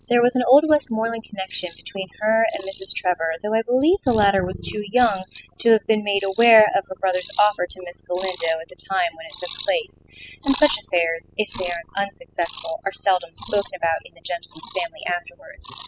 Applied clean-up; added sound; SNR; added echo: classical method spectral subtraction.